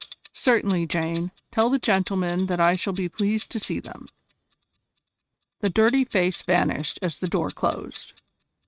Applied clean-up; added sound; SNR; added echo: neural mask model RNNoise.